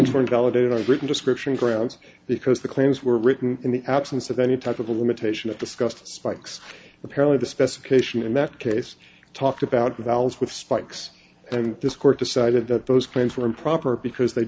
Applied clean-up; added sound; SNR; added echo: none; none; none; none.